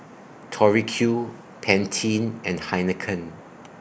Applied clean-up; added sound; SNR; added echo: none; none; none; none.